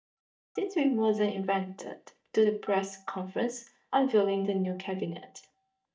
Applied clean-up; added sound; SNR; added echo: neural mask model DeepFilterNet 3.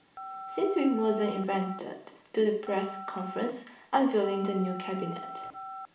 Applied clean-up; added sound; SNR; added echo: none; Telephone; 12 dB; reverberation time 0.5 s.